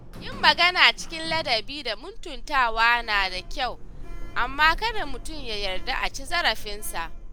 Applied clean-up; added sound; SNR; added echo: none; Sliding door; 7 dB; none.